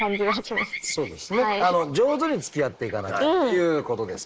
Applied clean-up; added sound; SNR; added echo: neural mask model Resemble Enhance denoiser.